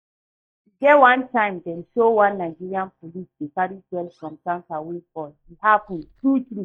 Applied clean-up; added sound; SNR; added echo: neural mask model DeepFilterNet 3.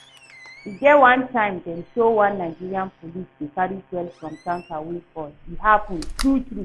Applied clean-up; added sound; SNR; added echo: none; Slam; 15 dB; none.